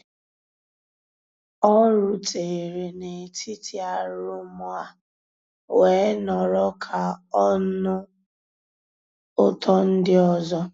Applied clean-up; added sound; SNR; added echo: none; none; none; none.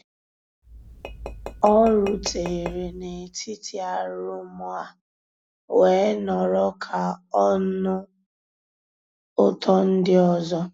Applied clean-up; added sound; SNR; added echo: none; Tap / Glass; 13 dB; none.